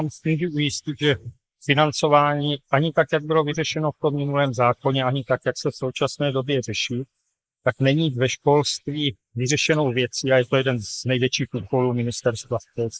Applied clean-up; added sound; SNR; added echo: neural mask model Resemble Enhance denoiser.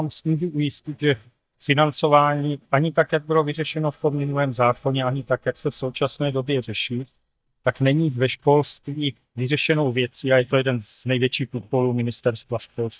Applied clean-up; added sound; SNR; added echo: neural mask model DeepFilterNet 3.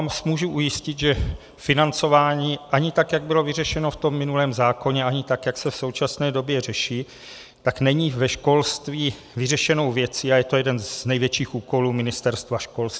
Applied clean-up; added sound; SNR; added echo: none; none; none; none.